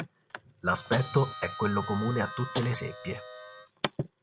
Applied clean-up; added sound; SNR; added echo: none; Harmonica + Tap; 9 dB; none.